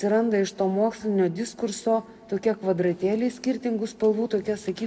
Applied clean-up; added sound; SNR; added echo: none; none; none; none.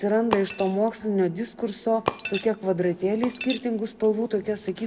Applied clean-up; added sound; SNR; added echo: none; Shatter; 10 dB; none.